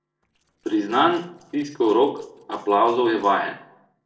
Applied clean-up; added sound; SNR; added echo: neural separator model SepFormer DNS4.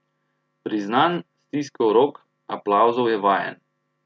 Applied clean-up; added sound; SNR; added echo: none; none; none; none.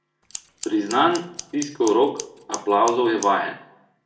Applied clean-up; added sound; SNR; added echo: none; Scissors; 15 dB; reverberation time 0.5 s.